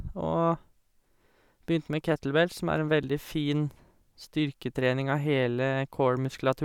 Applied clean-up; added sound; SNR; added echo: none; none; none; none.